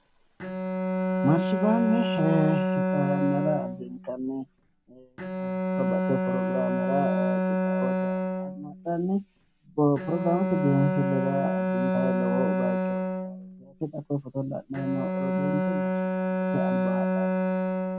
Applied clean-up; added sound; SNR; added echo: none; Bowed string instrument; -2 dB; none.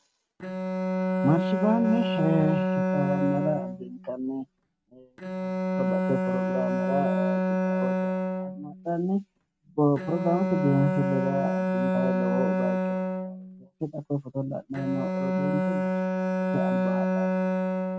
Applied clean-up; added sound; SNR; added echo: neural mask model RNNoise.